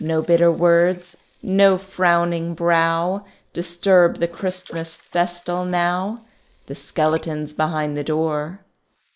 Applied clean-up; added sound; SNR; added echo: neural mask model Resemble Enhance denoiser.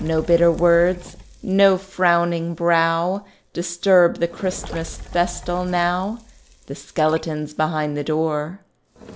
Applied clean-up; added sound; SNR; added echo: none; Drip + Fire; 18 dB; none.